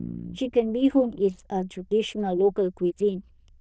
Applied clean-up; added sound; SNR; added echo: neural diffusion model UNIVERSE++.